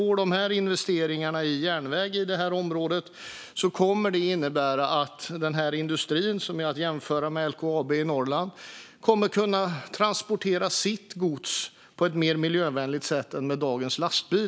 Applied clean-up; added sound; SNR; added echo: none; none; none; none.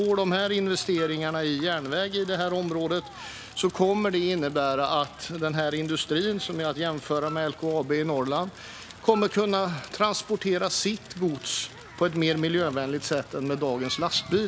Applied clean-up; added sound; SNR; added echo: none; Crackle + Piano; 18 dB; none.